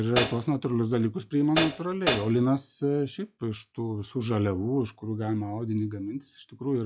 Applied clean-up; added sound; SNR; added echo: classical method log-MMSE.